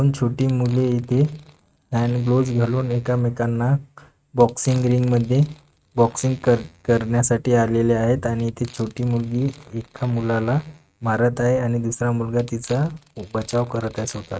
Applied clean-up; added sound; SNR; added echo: neural mask model RNNoise.